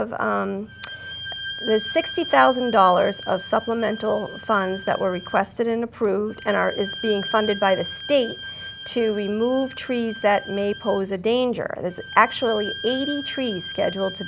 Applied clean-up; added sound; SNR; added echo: none; Bowed string instrument; 12 dB; none.